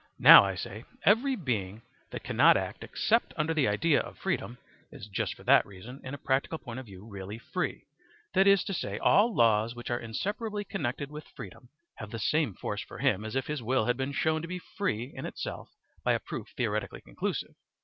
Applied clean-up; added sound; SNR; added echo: none; none; none; none.